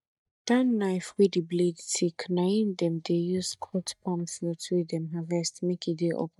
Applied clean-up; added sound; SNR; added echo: neural mask model DeepFilterNet 3.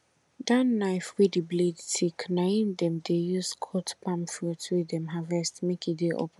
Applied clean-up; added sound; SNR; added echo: none; none; none; none.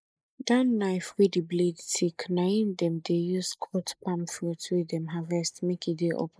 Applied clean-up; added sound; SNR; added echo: neural mask model Resemble Enhance denoiser.